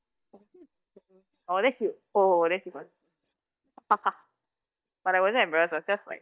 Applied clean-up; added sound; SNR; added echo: neural mask model DeepFilterNet 3.